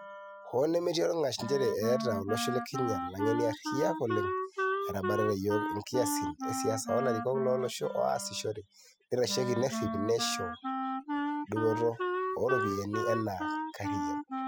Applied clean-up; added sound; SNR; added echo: classical method spectral subtraction.